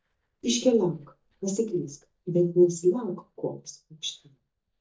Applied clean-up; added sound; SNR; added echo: neural mask model DeepFilterNet 3.